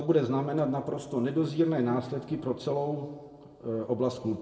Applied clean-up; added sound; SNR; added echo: none; none; none; reverberation time 1.4 s.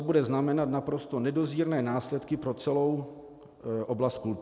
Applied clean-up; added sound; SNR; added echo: none; none; none; none.